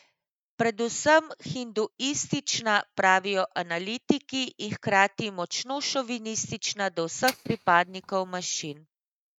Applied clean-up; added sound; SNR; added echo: neural mask model RNNoise.